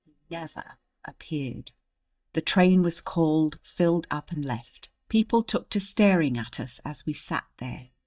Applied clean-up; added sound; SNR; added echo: neural mask model DeepFilterNet 3.